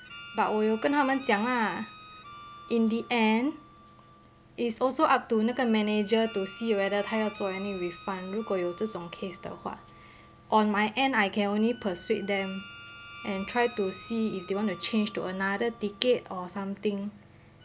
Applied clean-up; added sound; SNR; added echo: none; Harmonica; 19 dB; none.